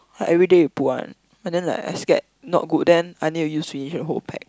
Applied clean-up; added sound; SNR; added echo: none; none; none; none.